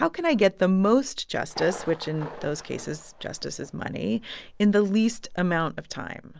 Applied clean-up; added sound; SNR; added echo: none; Thunder; 20 dB; none.